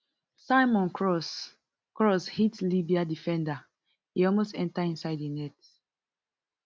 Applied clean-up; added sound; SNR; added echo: none; none; none; none.